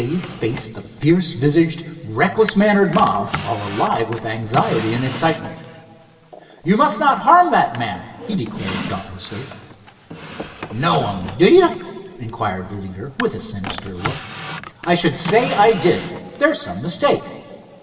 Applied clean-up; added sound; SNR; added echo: none; Drawer open or close; 13 dB; reverberation time 2.3 s.